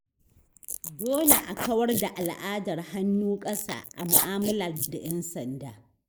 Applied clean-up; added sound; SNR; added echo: neural mask model Resemble Enhance denoiser.